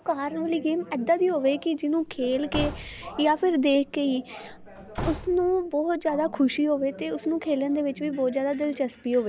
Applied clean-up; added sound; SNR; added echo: none; Slam / Wood; 13 dB; none.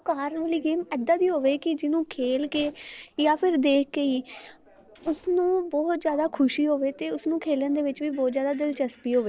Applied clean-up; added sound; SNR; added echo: neural separator model SepFormer DNS4.